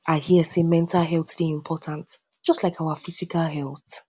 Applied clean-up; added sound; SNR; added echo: none; none; none; none.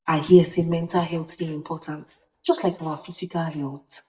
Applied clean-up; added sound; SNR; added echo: neural mask model DeepFilterNet 3.